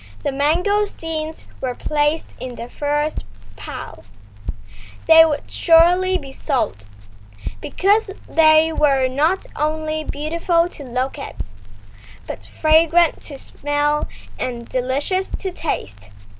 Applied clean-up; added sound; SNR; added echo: none; Crackle; 8 dB; none.